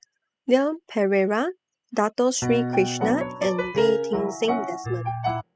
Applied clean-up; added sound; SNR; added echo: classical method spectral subtraction.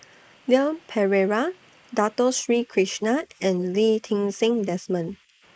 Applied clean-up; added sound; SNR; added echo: neural mask model Resemble Enhance denoiser.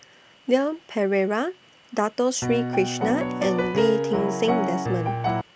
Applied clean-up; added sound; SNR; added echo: none; Piano; 0 dB; none.